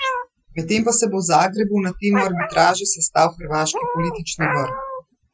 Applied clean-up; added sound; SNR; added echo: classical method Wiener filter.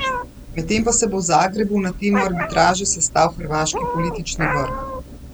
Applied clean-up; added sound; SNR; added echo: none; Meow; 7 dB; none.